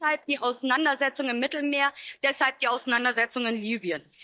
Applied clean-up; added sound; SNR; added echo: neural mask model DeepFilterNet 3.